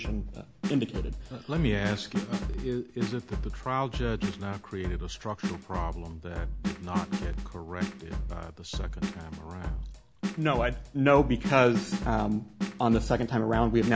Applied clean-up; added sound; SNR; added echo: none; Drum kit; 5 dB; none.